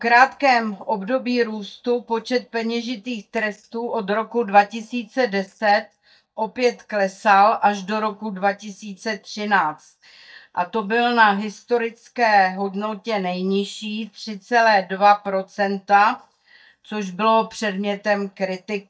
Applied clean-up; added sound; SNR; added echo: neural mask model DeepFilterNet 3.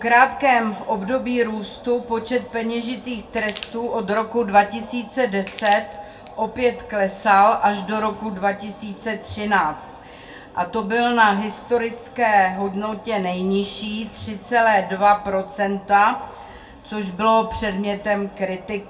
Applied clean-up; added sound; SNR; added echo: none; Crushing; 17 dB; reverberation time 0.2 s.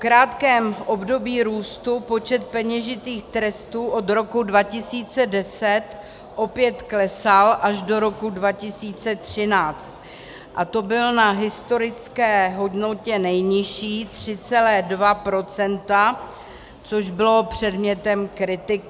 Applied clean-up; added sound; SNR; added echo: none; none; none; none.